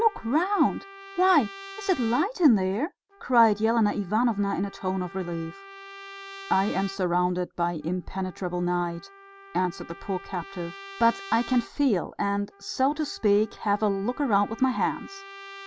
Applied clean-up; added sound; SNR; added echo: none; Trumpet; 18 dB; none.